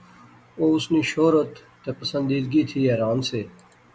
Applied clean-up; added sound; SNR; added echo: none; none; none; none.